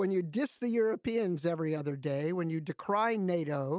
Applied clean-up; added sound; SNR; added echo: none; none; none; none.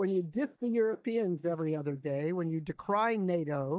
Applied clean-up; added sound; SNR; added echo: neural mask model DeepFilterNet 3.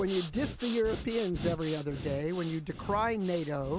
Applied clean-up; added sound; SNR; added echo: none; Breathing; 10 dB; none.